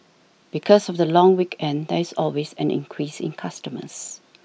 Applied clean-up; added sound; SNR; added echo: none; none; none; none.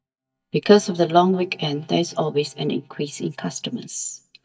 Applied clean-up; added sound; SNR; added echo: neural mask model DeepFilterNet 3.